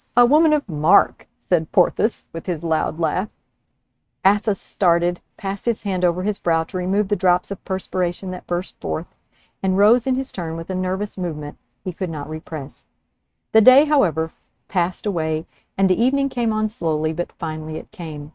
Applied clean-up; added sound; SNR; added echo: neural mask model RNNoise.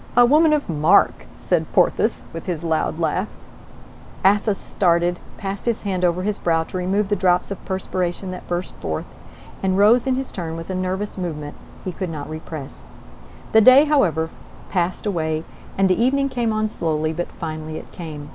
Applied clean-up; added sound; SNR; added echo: none; Insect; 10 dB; none.